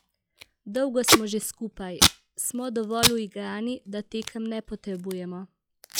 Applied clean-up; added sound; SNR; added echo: classical method log-MMSE.